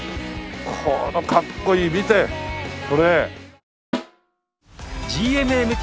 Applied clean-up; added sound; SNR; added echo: none; Snare drum; 12 dB; none.